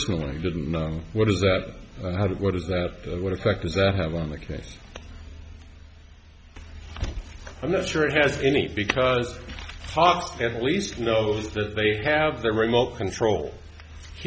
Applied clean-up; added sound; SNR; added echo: none; none; none; none.